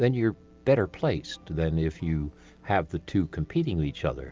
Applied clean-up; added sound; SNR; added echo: none; none; none; none.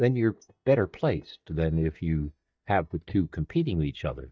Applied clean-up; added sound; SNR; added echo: neural mask model DeepFilterNet 3.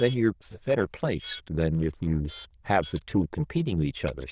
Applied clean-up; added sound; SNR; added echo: neural diffusion model UNIVERSE++.